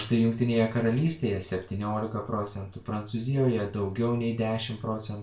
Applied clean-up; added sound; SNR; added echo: none; none; none; reverberation time 0.3 s.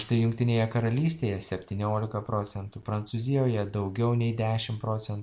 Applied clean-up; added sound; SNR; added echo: none; none; none; none.